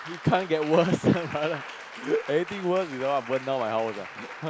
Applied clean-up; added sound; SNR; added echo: none; Applause; 13 dB; none.